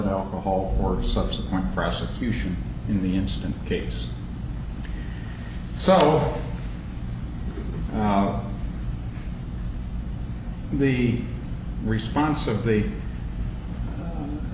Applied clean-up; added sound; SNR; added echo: none; none; none; none.